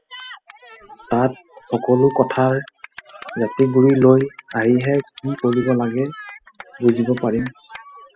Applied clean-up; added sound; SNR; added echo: classical method spectral subtraction.